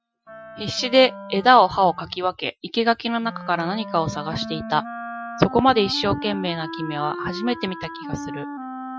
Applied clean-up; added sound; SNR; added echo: classical method Wiener filter.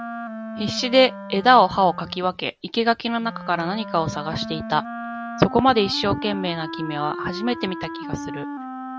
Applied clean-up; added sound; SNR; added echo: none; Wind instrument, woodwind instrument; 11 dB; none.